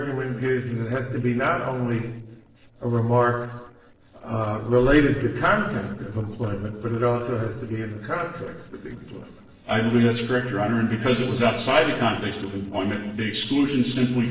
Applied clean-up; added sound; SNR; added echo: neural separator model SepFormer DNS4.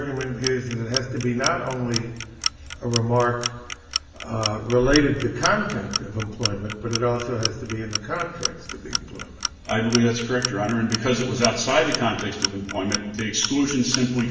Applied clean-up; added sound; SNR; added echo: none; Clock; 8 dB; reverberation time 1.1 s.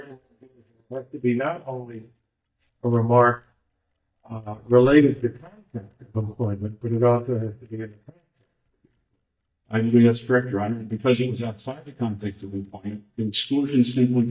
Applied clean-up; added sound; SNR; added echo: neural mask model DeepFilterNet 3.